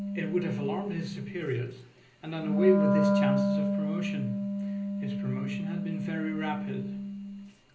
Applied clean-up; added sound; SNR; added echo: none; Wind instrument, woodwind instrument; -4 dB; reverberation time 0.5 s.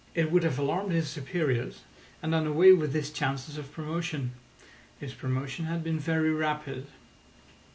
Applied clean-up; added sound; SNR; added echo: none; none; none; none.